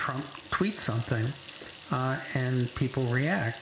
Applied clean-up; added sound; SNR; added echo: none; Sink (filling or washing) / Water tap, faucet; 15 dB; none.